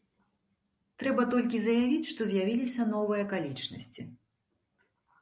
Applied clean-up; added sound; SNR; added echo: none; none; none; none.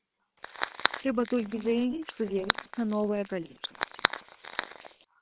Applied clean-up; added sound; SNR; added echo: neural separator model SepFormer WHAM!.